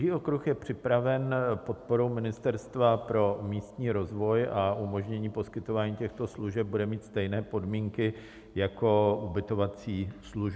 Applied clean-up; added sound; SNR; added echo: none; none; none; none.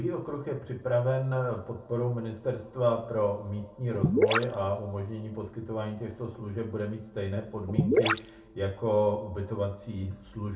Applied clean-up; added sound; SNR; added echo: none; Gurgling / Liquid; -4 dB; reverberation time 0.3 s.